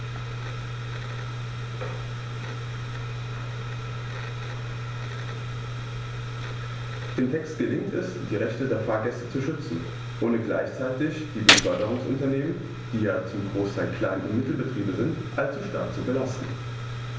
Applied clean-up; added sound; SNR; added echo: none; Gunshot, gunfire; -5 dB; none.